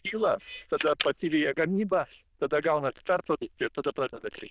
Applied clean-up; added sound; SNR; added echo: neural diffusion model UNIVERSE++.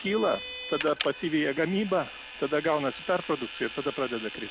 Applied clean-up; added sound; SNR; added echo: none; Vehicle; 11 dB; none.